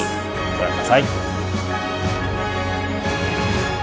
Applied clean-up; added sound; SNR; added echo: none; none; none; none.